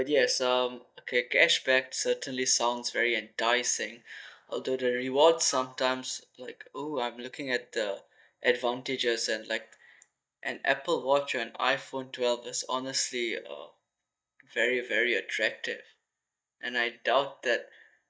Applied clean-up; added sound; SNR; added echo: neural mask model DeepFilterNet 3.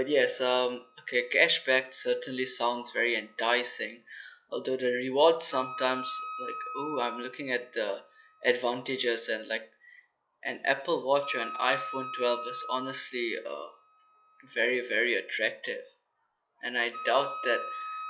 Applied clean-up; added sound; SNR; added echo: classical method log-MMSE.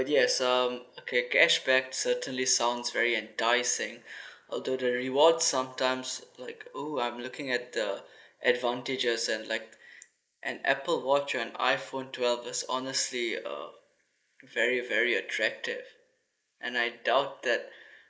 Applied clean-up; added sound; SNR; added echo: neural mask model Resemble Enhance denoiser.